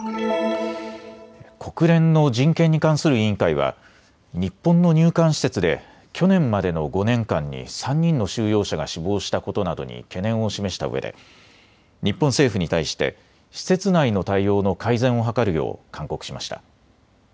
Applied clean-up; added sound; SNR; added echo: none; none; none; none.